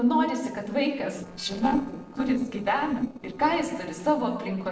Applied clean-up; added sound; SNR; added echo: neural separator model SepFormer DNS4.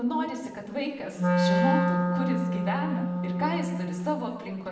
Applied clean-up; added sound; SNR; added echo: none; Wind instrument, woodwind instrument; -4 dB; reverberation time 1.0 s.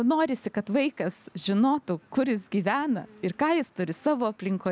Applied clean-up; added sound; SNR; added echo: none; none; none; none.